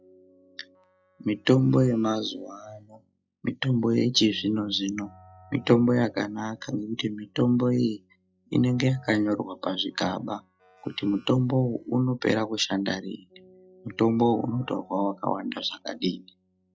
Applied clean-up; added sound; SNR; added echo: classical method log-MMSE.